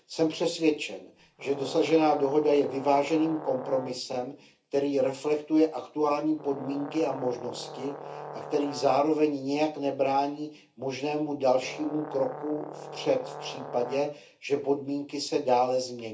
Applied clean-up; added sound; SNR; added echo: none; Brass instrument; 13 dB; reverberation time 0.3 s.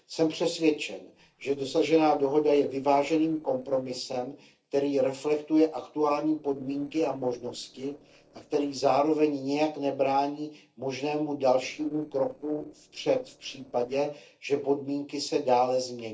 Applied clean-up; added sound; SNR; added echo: neural separator model SepFormer DNS4.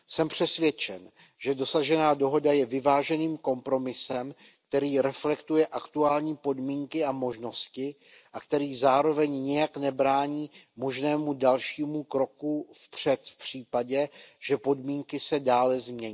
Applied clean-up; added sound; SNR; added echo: none; none; none; none.